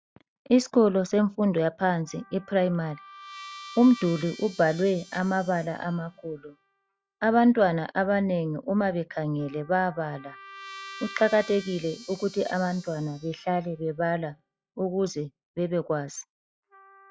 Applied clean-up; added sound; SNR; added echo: classical method log-MMSE.